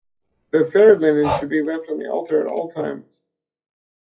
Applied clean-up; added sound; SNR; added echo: classical method WPE with log-MMSE.